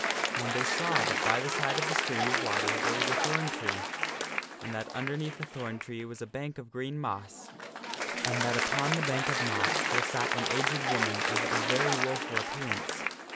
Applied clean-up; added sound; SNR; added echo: none; Applause; -4 dB; none.